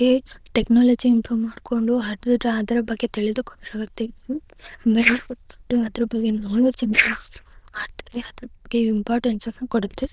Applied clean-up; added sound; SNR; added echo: neural diffusion model UNIVERSE++.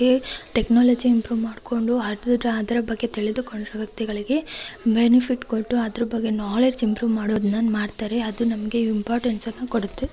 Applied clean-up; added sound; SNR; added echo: none; none; none; none.